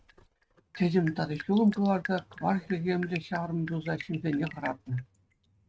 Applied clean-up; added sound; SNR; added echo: neural mask model RNNoise.